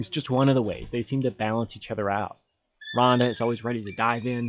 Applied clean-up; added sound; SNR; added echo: classical method log-MMSE.